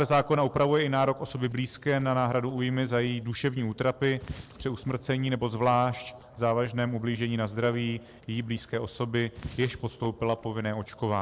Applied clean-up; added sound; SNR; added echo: neural separator model SepFormer DNS4.